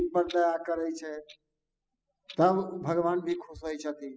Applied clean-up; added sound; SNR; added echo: classical method spectral subtraction.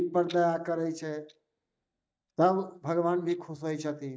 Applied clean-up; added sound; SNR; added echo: neural mask model DeepFilterNet 3.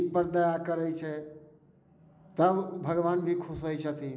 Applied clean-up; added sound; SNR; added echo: none; none; none; none.